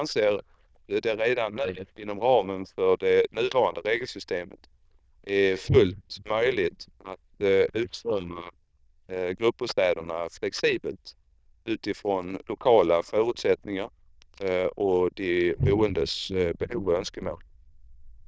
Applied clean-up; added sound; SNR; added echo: neural diffusion model UNIVERSE++.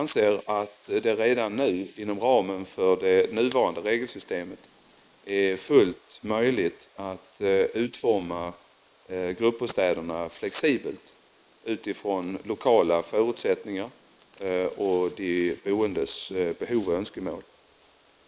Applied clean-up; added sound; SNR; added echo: neural mask model Resemble Enhance denoiser.